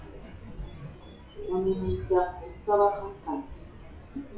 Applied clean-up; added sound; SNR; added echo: classical method WPE with log-MMSE.